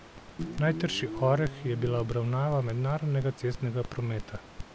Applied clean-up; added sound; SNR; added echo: none; Guitar + Crackle; 10 dB; none.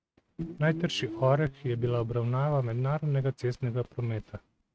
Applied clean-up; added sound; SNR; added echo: neural mask model RNNoise.